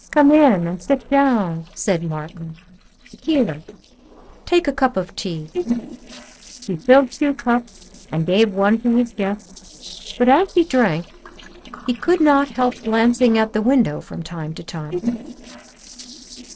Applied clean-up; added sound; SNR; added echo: neural separator model SepFormer DNS4.